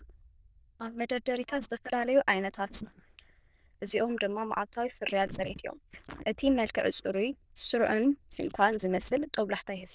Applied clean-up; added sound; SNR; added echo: neural diffusion model UNIVERSE++.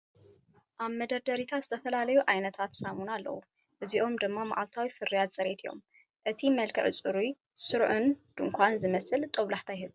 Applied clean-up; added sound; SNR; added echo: none; none; none; none.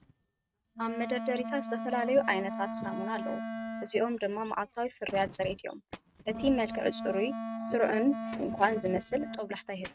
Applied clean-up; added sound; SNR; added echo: neural mask model RNNoise.